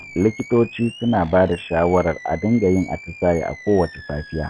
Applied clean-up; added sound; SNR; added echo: none; Animal; 19 dB; none.